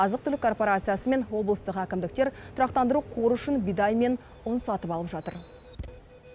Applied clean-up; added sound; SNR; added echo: none; none; none; none.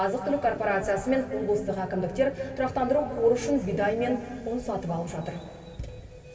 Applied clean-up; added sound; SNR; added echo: none; none; none; reverberation time 2.7 s.